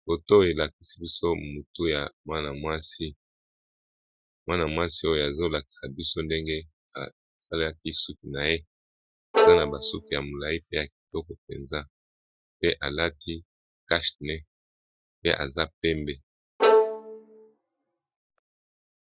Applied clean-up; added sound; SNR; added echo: classical method Wiener filter.